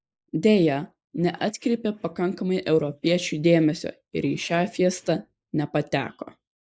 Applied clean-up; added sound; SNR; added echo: neural mask model Resemble Enhance denoiser.